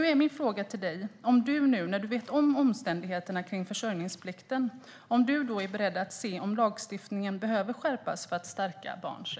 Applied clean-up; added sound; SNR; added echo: none; none; none; none.